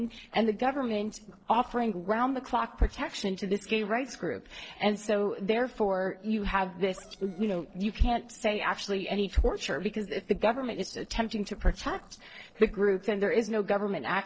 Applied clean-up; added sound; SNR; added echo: neural separator model SepFormer DNS4.